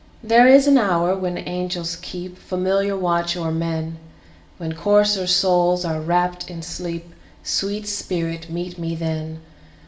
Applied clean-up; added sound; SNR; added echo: none; none; none; reverberation time 0.5 s.